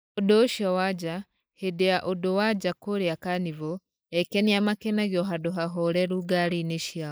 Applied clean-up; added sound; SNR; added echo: neural mask model Resemble Enhance denoiser.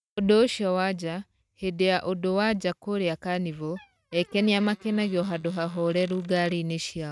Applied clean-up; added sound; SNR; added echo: neural mask model RNNoise.